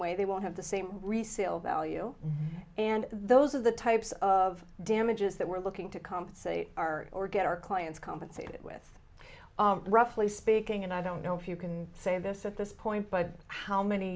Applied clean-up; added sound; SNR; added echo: none; none; none; none.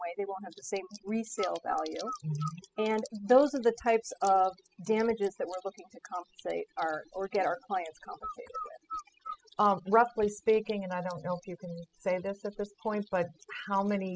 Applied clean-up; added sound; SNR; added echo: classical method spectral subtraction.